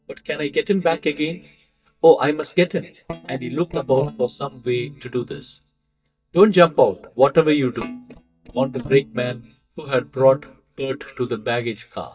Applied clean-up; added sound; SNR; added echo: neural mask model DeepFilterNet 3.